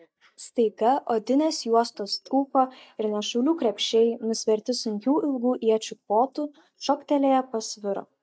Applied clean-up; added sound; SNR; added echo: neural mask model DeepFilterNet 3.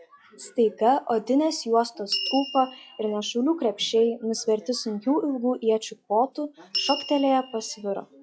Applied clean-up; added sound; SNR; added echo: classical method log-MMSE.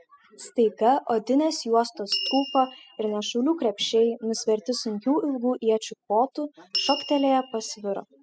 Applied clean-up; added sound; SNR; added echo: classical method spectral subtraction.